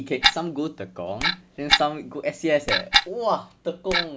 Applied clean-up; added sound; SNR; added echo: none; Clock; -2 dB; none.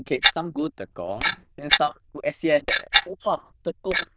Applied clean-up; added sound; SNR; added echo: neural diffusion model UNIVERSE++.